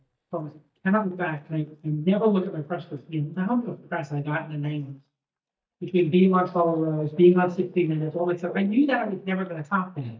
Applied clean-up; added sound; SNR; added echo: neural mask model DeepFilterNet 3.